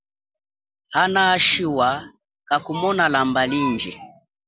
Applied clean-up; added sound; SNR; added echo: none; none; none; none.